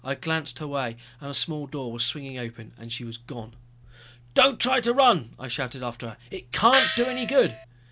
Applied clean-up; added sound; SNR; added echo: none; Gong; 0 dB; none.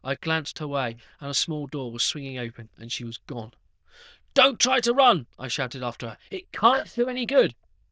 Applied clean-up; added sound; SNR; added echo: neural diffusion model UNIVERSE++.